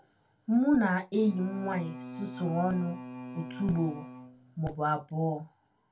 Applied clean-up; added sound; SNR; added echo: none; Bowed string instrument; 12 dB; reverberation time 0.2 s.